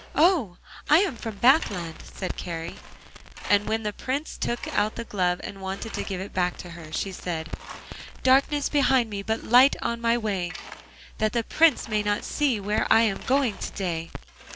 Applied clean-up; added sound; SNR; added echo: none; Crackle + Tools; 15 dB; none.